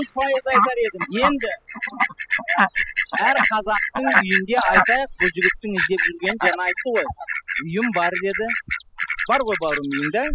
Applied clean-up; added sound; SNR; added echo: classical method spectral subtraction.